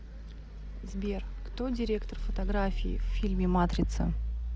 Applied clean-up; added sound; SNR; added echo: none; none; none; none.